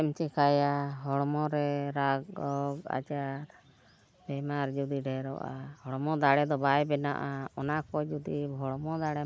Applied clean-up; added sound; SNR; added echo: none; none; none; none.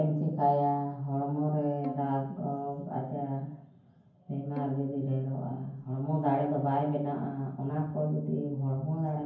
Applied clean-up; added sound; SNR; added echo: none; Bowed string instrument; 15 dB; reverberation time 0.9 s.